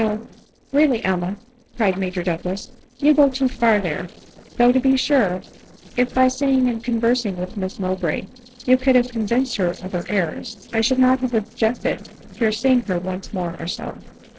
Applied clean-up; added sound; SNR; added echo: neural separator model SepFormer DNS4.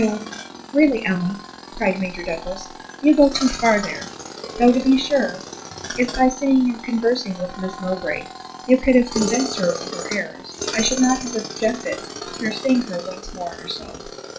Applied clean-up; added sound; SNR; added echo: classical method WPE with log-MMSE.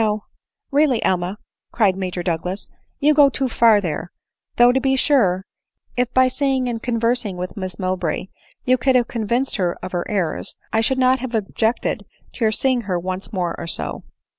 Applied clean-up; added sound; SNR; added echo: none; none; none; none.